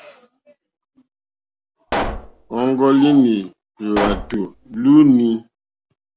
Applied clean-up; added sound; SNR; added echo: none; Explosion; 8 dB; none.